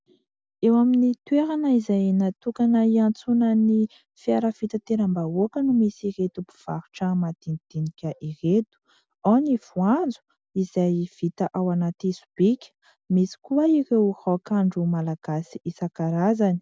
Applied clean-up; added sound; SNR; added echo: none; none; none; none.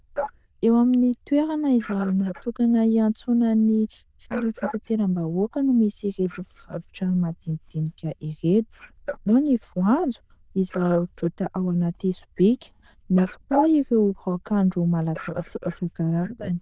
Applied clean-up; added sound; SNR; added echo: neural diffusion model UNIVERSE++.